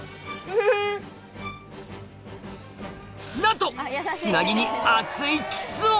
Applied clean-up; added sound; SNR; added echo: none; Bowed string instrument; 18 dB; none.